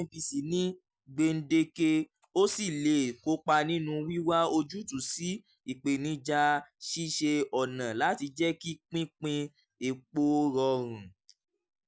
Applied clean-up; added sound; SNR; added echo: none; none; none; none.